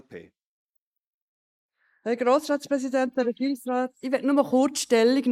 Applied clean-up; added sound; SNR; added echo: neural mask model Resemble Enhance denoiser.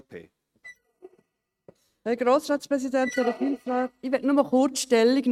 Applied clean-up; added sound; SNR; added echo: neural mask model RNNoise.